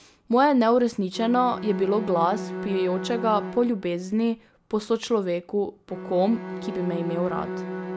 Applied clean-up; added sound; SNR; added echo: none; Bowed string instrument; 10 dB; none.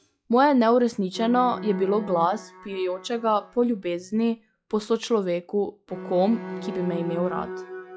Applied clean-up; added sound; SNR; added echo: classical method log-MMSE.